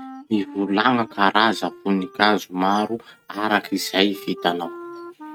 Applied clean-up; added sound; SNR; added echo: neural mask model RNNoise.